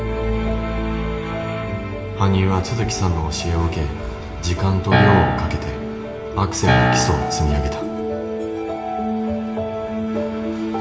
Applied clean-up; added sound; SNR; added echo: none; Piano; -1 dB; reverberation time 1.0 s.